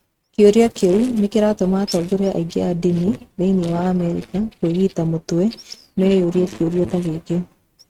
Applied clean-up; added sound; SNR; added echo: neural mask model RNNoise.